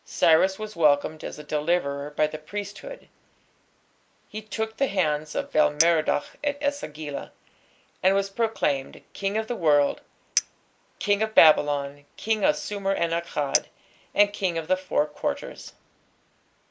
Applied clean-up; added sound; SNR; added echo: neural mask model Resemble Enhance denoiser.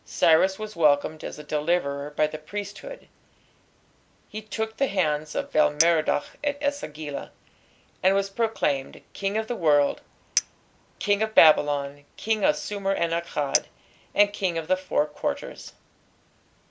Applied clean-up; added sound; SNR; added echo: none; Chink, clink; 11 dB; none.